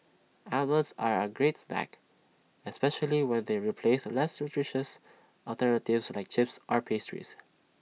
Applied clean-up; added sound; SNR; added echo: none; none; none; none.